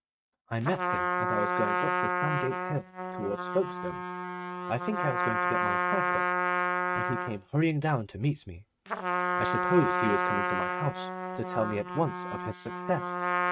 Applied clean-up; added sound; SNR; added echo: neural mask model RNNoise.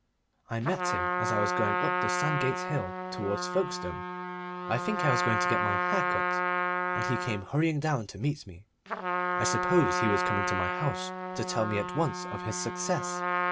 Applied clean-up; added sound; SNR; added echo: none; Trumpet; -1 dB; none.